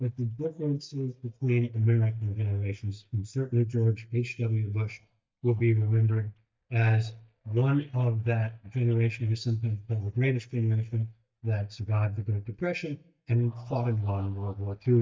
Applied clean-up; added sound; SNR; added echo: neural mask model DeepFilterNet 3.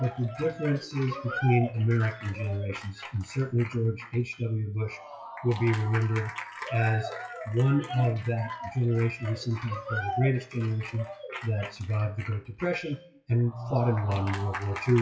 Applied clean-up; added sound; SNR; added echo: classical method WPE with log-MMSE.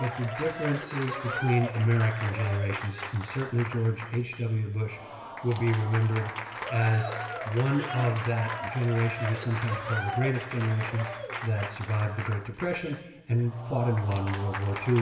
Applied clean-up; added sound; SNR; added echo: none; Applause / Crowd; 9 dB; reverberation time 1.0 s.